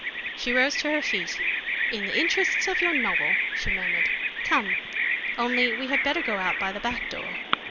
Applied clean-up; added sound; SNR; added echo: none; Bird vocalization, bird call, bird song; -3 dB; none.